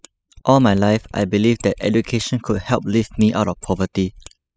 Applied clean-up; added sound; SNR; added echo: classical method spectral subtraction.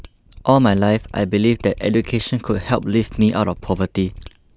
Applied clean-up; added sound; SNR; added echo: none; Mechanisms; 19 dB; none.